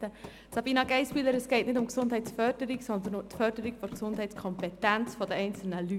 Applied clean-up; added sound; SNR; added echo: none; Run; 17 dB; none.